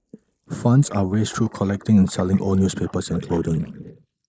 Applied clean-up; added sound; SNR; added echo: neural mask model Resemble Enhance denoiser.